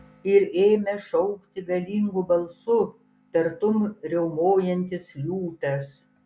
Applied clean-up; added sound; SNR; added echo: none; none; none; none.